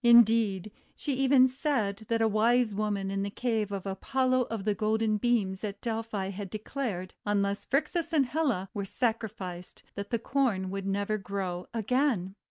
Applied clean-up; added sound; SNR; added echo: none; none; none; none.